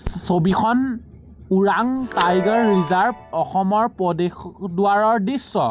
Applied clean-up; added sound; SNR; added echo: none; Chime; 12 dB; none.